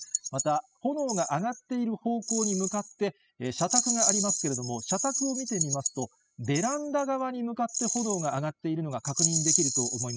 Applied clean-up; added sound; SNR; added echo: classical method spectral subtraction.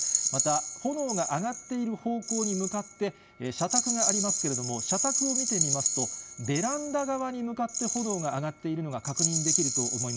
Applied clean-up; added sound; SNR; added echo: none; Rattle; -1 dB; none.